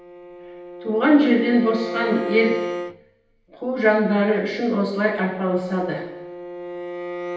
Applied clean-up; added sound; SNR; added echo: none; Bowed string instrument; 11 dB; reverberation time 0.9 s.